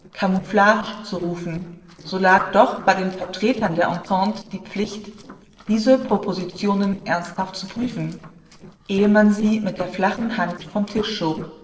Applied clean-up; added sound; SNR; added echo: neural separator model SepFormer DNS4.